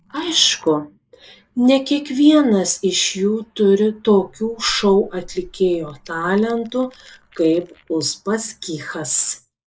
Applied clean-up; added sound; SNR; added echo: neural mask model Resemble Enhance denoiser.